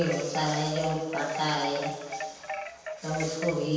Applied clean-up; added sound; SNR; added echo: none; Wind chime; 7 dB; reverberation time 1.2 s.